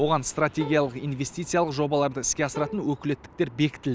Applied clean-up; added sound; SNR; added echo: none; Fireworks + Bowed string instrument; 18 dB; none.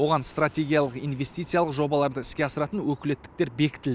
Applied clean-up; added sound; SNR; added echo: none; none; none; none.